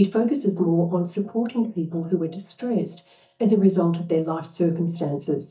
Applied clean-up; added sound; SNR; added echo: neural mask model DeepFilterNet 3.